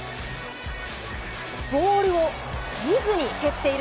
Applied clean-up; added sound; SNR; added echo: none; none; none; none.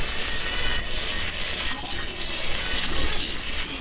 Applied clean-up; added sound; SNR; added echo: neural separator model SepFormer WHAMR!.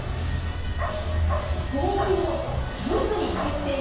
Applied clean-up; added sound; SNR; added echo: none; Bark; 0 dB; reverberation time 0.6 s.